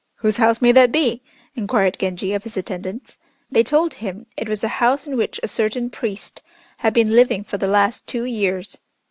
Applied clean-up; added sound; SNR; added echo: none; none; none; none.